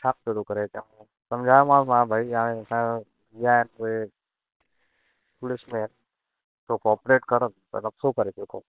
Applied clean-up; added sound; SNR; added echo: neural separator model SepFormer WHAM!.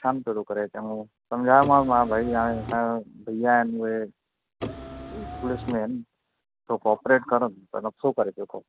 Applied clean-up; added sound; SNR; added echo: none; Car; 10 dB; none.